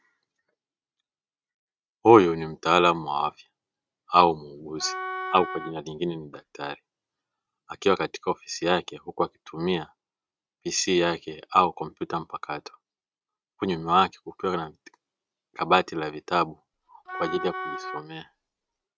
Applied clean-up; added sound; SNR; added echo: neural mask model RNNoise.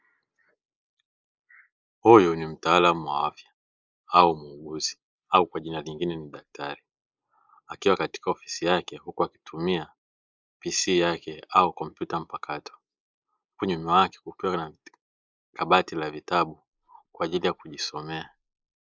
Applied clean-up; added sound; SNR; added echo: neural mask model Resemble Enhance denoiser.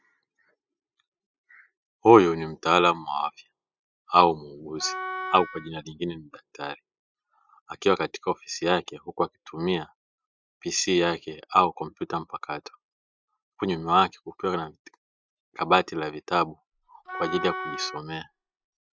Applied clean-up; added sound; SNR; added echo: classical method spectral subtraction.